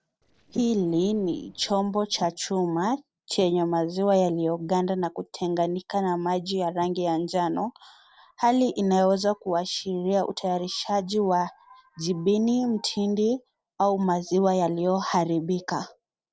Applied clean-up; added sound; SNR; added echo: neural separator model SepFormer DNS4.